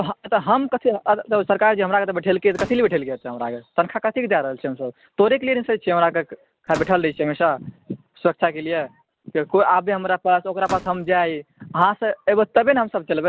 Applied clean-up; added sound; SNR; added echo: none; Slam / Microwave oven; 15 dB; none.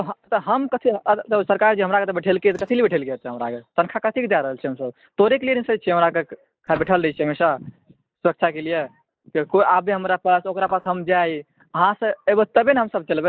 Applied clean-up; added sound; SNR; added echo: neural mask model DeepFilterNet 3.